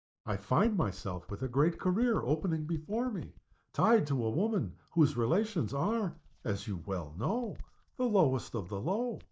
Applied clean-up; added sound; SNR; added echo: neural mask model DeepFilterNet 3.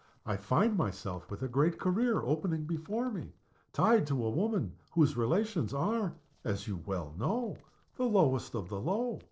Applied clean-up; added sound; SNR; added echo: neural separator model SepFormer DNS4.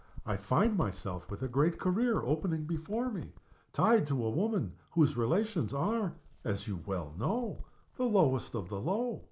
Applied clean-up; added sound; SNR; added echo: neural mask model Resemble Enhance denoiser.